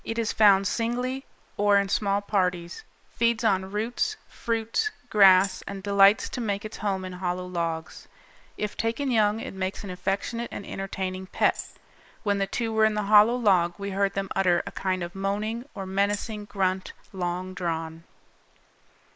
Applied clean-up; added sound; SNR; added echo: neural mask model Resemble Enhance denoiser.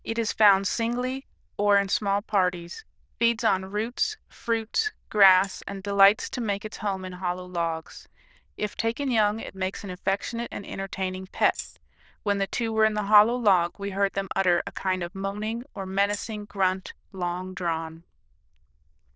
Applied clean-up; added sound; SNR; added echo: neural diffusion model UNIVERSE++.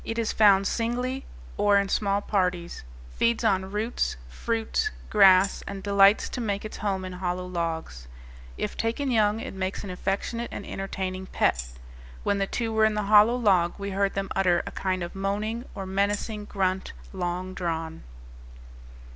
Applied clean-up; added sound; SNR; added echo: none; Tambourine; 15 dB; none.